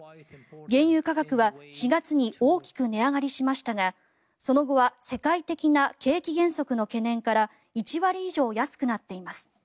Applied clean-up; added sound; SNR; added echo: none; none; none; none.